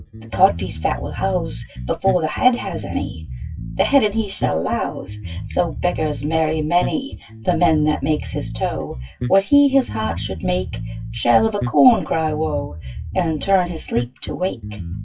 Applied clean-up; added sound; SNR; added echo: classical method WPE with log-MMSE.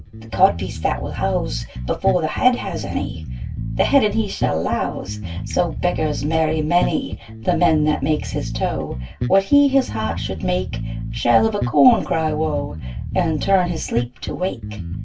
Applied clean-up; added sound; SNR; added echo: none; Bass guitar; 6 dB; reverberation time 0.1 s.